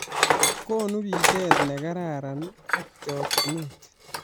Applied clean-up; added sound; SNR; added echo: none; Tools; -4 dB; none.